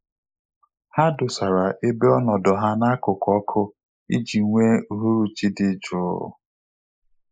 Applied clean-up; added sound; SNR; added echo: neural mask model Resemble Enhance denoiser.